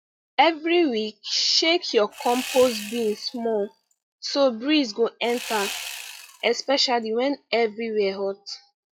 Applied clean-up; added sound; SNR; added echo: classical method log-MMSE.